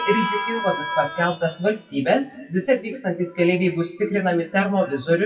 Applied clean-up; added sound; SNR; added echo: classical method WPE with log-MMSE.